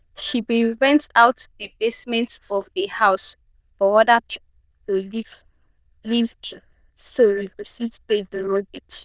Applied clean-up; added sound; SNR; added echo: neural diffusion model UNIVERSE++.